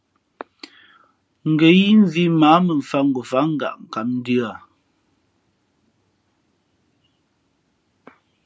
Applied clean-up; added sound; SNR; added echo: none; none; none; none.